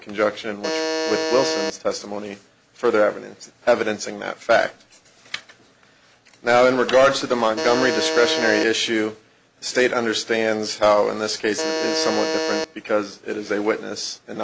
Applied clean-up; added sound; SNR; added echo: none; Alarm; 2 dB; none.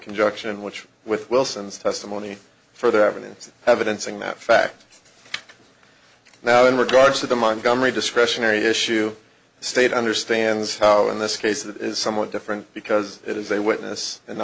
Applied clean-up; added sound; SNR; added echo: none; none; none; none.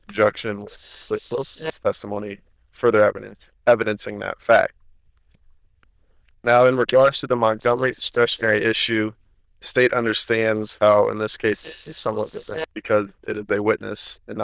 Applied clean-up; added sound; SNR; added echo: neural diffusion model UNIVERSE++.